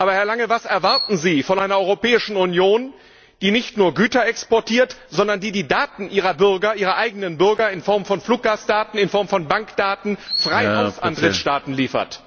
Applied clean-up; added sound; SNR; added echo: none; Chirp, tweet; 10 dB; none.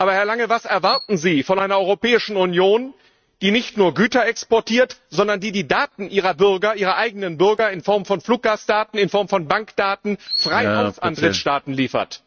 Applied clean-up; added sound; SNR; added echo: neural mask model RNNoise.